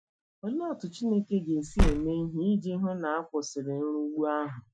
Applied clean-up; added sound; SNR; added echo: classical method Wiener filter.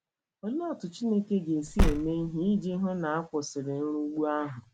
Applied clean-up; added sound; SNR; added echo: none; Car; -2 dB; none.